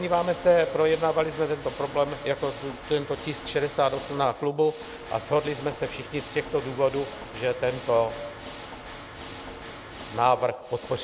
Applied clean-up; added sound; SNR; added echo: none; Water / Mechanisms; 13 dB; none.